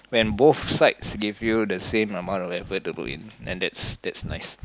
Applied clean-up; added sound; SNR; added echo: none; Breathing; 15 dB; none.